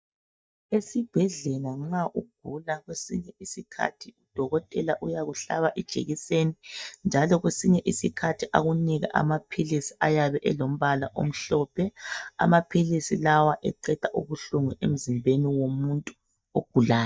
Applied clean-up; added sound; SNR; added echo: neural mask model DeepFilterNet 3.